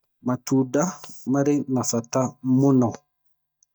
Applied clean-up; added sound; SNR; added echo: neural mask model DeepFilterNet 3.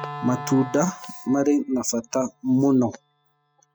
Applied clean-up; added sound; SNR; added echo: classical method spectral subtraction.